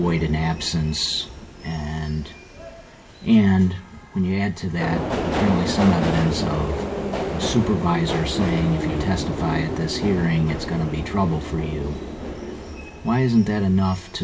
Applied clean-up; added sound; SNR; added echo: none; Subway, metro, underground; 6 dB; reverberation time 0.2 s.